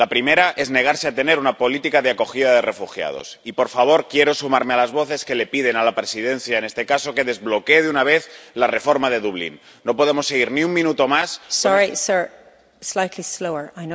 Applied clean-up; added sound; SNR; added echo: none; none; none; none.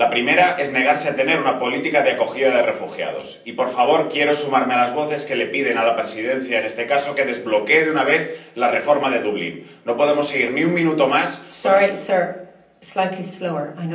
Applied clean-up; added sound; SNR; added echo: none; none; none; reverberation time 0.6 s.